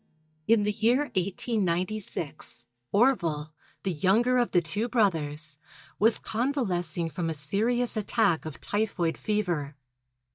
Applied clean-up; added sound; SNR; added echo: neural mask model DeepFilterNet 3.